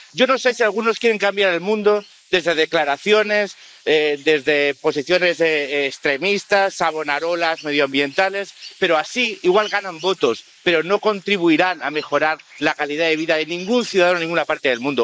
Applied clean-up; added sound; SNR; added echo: neural mask model Resemble Enhance denoiser.